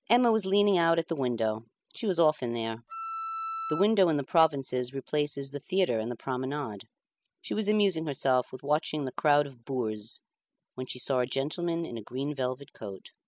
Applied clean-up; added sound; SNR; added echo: none; Wind instrument, woodwind instrument; 7 dB; none.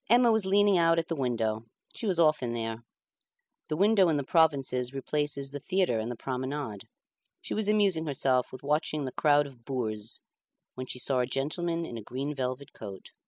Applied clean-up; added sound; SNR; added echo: none; none; none; none.